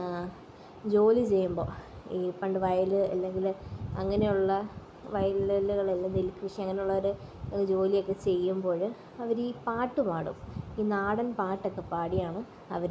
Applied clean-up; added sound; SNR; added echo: none; none; none; none.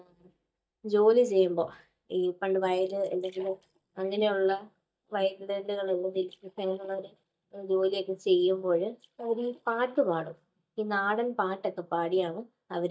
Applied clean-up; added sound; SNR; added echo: neural mask model DeepFilterNet 3.